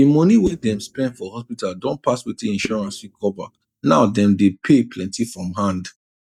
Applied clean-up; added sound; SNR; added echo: neural mask model DeepFilterNet 3.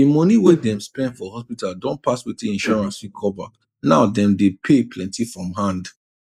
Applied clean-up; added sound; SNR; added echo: neural mask model Resemble Enhance denoiser.